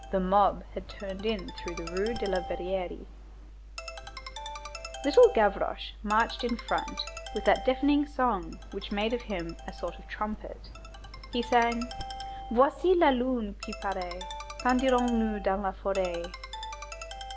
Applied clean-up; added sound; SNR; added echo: none; Ringtone; 14 dB; none.